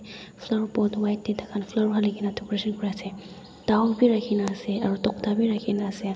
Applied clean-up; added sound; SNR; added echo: none; none; none; none.